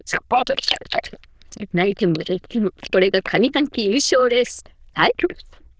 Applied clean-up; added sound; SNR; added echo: neural diffusion model UNIVERSE++.